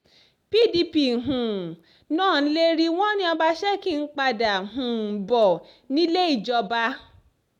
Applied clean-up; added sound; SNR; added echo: none; none; none; none.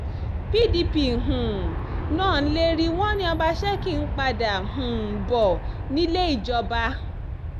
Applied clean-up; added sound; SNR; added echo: none; Aircraft; 3 dB; none.